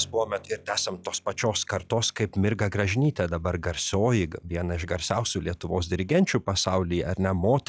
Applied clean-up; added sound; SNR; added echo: classical method log-MMSE.